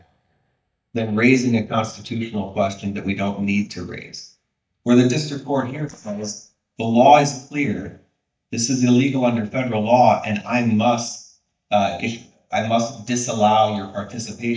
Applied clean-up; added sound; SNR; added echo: neural mask model DeepFilterNet 3.